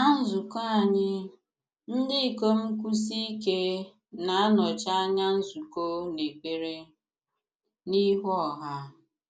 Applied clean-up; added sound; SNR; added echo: none; none; none; none.